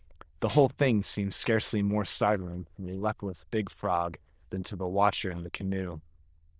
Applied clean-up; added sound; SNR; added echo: neural diffusion model UNIVERSE++.